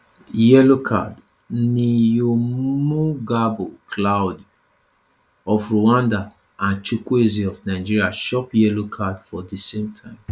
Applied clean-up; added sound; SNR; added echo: none; none; none; none.